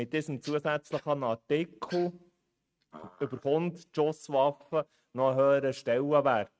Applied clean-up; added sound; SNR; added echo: neural mask model RNNoise.